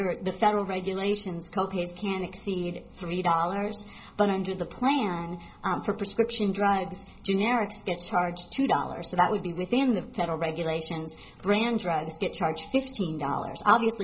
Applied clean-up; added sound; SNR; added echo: none; none; none; none.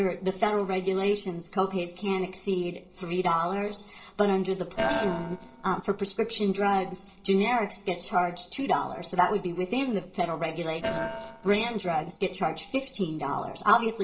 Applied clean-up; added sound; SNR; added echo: neural separator model SepFormer DNS4.